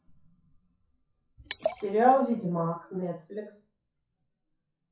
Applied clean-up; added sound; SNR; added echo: classical method WPE with log-MMSE.